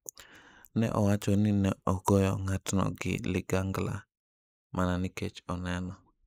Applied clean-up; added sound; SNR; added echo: neural mask model Resemble Enhance denoiser.